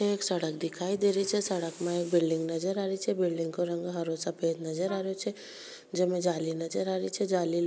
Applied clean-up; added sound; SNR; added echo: none; Brass instrument; 19 dB; none.